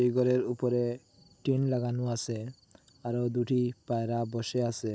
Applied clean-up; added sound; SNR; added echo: none; none; none; none.